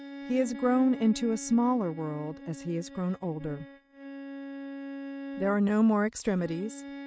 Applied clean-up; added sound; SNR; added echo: neural mask model RNNoise.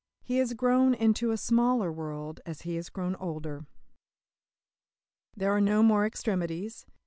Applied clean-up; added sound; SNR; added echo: none; none; none; none.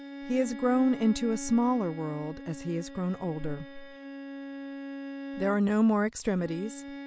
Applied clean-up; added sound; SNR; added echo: none; Bowed string instrument; 12 dB; none.